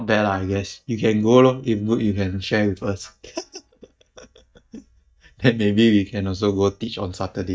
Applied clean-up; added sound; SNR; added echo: neural mask model DeepFilterNet 3.